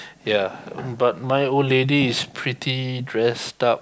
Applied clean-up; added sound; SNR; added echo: none; none; none; none.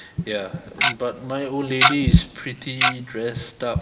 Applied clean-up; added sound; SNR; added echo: none; Tick-tock; -5 dB; reverberation time 1.3 s.